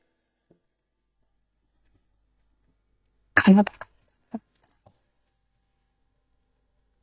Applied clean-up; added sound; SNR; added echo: neural mask model DeepFilterNet 3.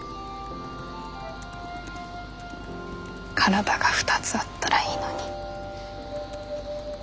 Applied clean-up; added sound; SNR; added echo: none; Computer keyboard + Wind instrument, woodwind instrument; 19 dB; none.